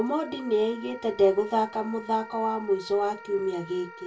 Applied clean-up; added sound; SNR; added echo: none; Wind instrument, woodwind instrument; 18 dB; reverberation time 0.1 s.